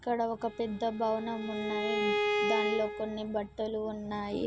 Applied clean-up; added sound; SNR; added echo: none; Bowed string instrument; 1 dB; none.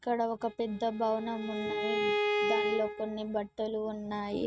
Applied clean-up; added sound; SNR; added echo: neural mask model RNNoise.